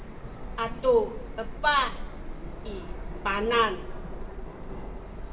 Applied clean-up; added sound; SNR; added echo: none; Subway, metro, underground; 6 dB; reverberation time 0.6 s.